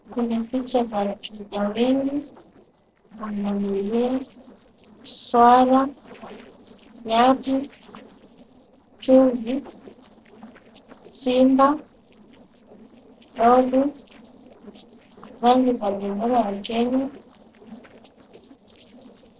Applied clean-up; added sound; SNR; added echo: neural separator model SepFormer DNS4.